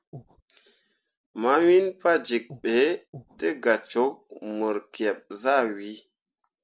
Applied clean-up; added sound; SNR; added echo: neural separator model SepFormer DNS4.